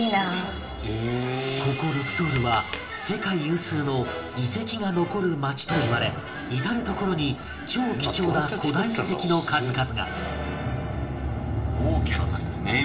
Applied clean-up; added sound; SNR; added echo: none; Tap; 18 dB; reverberation time 0.7 s.